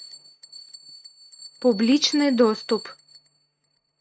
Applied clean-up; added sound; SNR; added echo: neural mask model RNNoise.